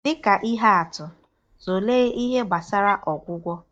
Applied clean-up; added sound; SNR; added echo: neural mask model DeepFilterNet 3.